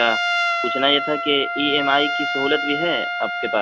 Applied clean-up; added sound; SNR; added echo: none; Trumpet; 1 dB; none.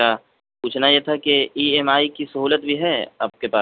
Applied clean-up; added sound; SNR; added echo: none; none; none; none.